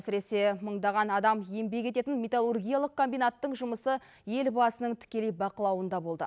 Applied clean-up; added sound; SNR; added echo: none; none; none; none.